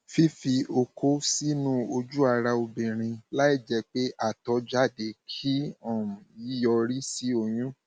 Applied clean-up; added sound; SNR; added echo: none; none; none; none.